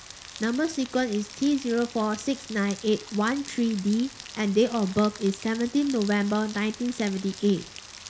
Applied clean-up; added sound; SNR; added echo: none; Rain; 16 dB; reverberation time 0.5 s.